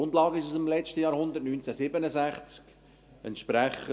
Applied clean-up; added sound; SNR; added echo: none; none; none; reverberation time 1.1 s.